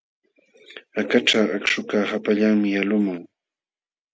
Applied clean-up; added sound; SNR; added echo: none; none; none; none.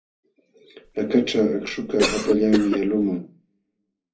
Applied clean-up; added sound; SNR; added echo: none; Cough; 5 dB; reverberation time 0.4 s.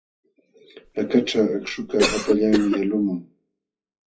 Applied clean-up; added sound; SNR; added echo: classical method WPE with log-MMSE.